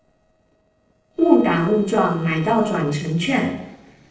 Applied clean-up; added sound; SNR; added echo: neural separator model SepFormer DNS4.